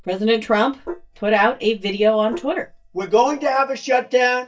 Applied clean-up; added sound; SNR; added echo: neural mask model DeepFilterNet 3.